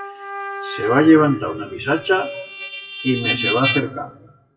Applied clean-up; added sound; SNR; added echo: classical method WPE with log-MMSE.